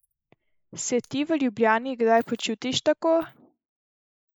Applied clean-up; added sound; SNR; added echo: neural mask model Resemble Enhance denoiser.